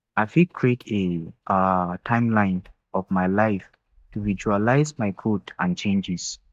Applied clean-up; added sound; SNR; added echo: neural mask model DeepFilterNet 3.